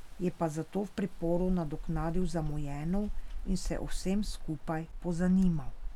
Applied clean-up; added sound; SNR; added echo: none; Rain; 3 dB; none.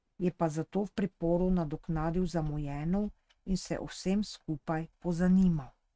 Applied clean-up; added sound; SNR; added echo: neural mask model RNNoise.